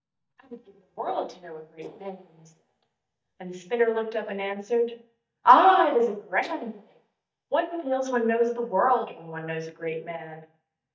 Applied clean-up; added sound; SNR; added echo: neural mask model DeepFilterNet 3.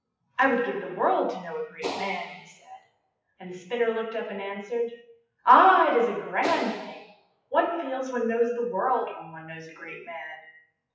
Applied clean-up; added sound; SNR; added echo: classical method WPE with log-MMSE.